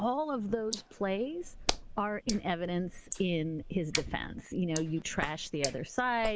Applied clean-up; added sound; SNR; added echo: neural mask model Resemble Enhance denoiser.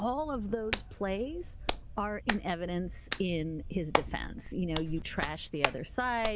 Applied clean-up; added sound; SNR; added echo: none; Hands; 3 dB; none.